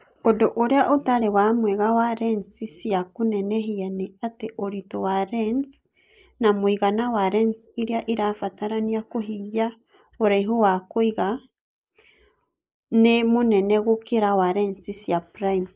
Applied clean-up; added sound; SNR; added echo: neural mask model Resemble Enhance denoiser.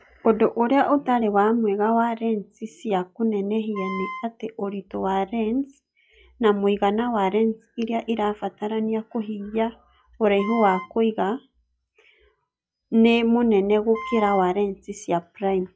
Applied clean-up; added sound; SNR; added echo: classical method log-MMSE.